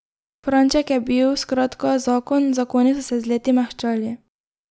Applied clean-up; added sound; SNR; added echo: none; none; none; none.